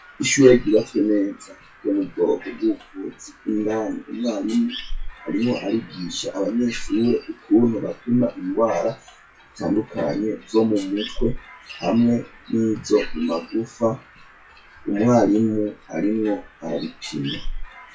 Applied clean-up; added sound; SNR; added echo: classical method WPE with log-MMSE.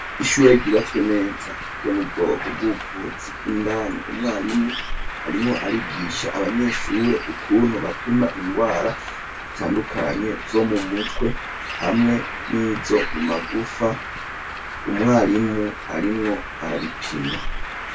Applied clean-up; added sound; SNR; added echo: none; Bird; 7 dB; reverberation time 0.2 s.